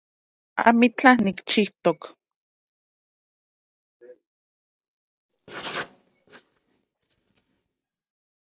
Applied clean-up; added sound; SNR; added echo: neural mask model DeepFilterNet 3.